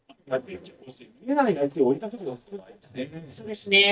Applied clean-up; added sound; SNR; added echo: neural mask model DeepFilterNet 3.